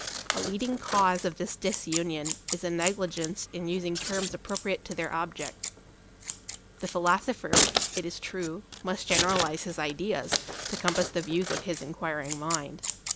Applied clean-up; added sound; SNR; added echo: none; Scissors; 3 dB; none.